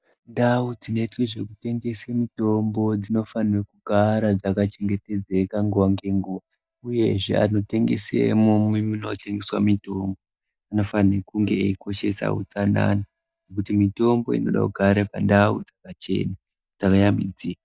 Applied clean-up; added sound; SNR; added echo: neural mask model DeepFilterNet 3.